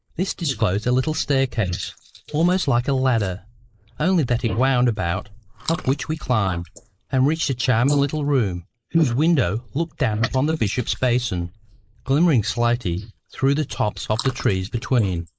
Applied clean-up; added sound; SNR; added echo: neural mask model Resemble Enhance denoiser.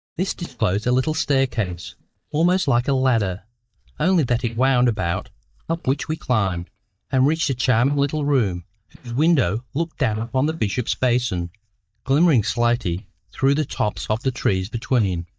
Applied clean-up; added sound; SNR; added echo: neural mask model DeepFilterNet 3.